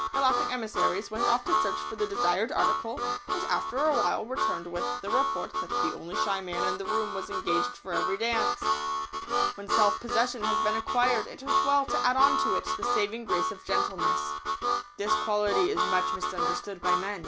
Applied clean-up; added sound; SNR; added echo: none; Harmonica; -2 dB; none.